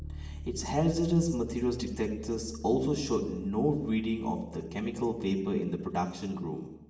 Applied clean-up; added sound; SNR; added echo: none; Bass guitar; 14 dB; reverberation time 0.8 s.